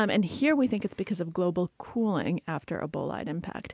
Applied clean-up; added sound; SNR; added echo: none; none; none; none.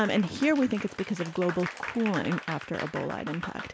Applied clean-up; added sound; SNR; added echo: none; Applause; 10 dB; none.